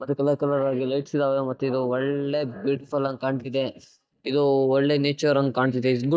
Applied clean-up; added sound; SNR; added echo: neural mask model DeepFilterNet 3.